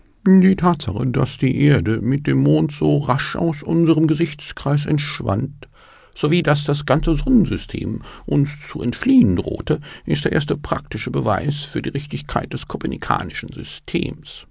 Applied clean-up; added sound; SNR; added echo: none; none; none; none.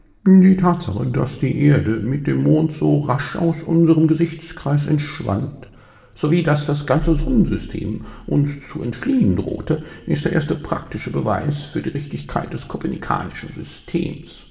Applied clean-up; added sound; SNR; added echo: none; none; none; reverberation time 1.2 s.